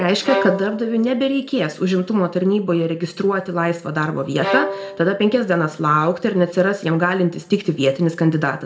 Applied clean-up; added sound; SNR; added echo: none; Bowed string instrument; 10 dB; reverberation time 0.5 s.